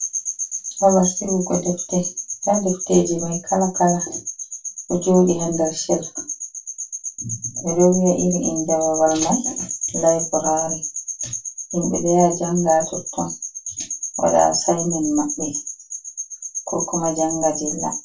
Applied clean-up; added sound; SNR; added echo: none; none; none; reverberation time 0.2 s.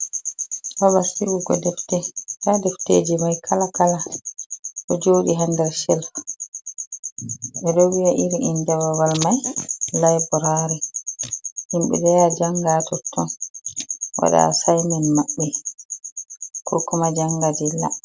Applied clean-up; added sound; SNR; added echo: none; none; none; none.